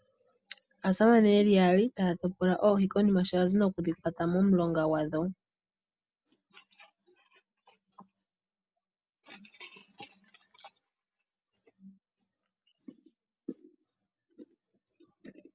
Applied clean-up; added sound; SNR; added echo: none; none; none; none.